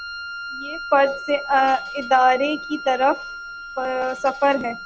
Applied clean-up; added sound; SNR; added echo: none; Wind instrument, woodwind instrument; 12 dB; none.